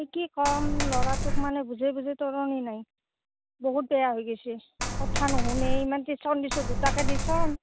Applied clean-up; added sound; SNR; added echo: none; Coin (dropping); -4 dB; none.